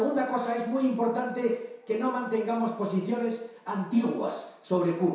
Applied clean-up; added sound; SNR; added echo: none; none; none; reverberation time 0.7 s.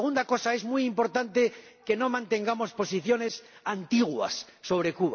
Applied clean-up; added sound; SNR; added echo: none; none; none; none.